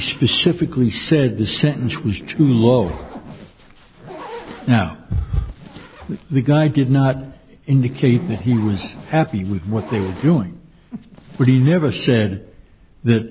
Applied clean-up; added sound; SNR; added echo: none; Zipper (clothing); 18 dB; none.